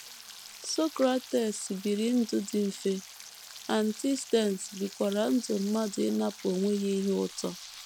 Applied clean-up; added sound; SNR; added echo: none; Frying (food); 17 dB; none.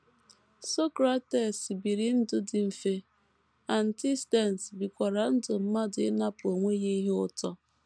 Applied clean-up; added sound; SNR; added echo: none; none; none; none.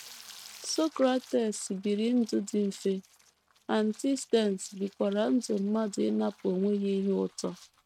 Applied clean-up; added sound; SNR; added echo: neural mask model RNNoise.